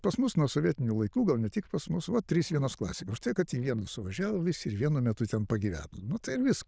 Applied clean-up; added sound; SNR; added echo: neural diffusion model UNIVERSE++.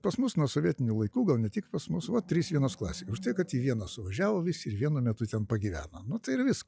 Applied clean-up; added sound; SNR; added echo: classical method log-MMSE.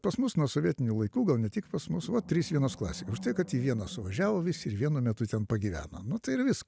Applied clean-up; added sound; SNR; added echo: none; Animal; 19 dB; none.